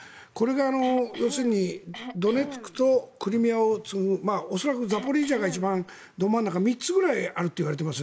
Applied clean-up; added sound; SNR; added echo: none; Cough; 15 dB; none.